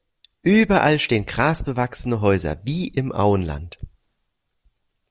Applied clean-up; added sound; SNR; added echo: none; none; none; none.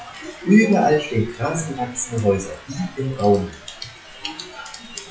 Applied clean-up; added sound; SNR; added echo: classical method WPE with log-MMSE.